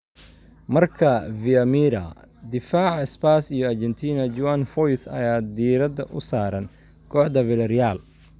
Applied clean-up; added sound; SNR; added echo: none; none; none; none.